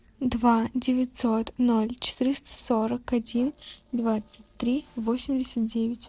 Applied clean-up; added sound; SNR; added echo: neural separator model SepFormer DNS4.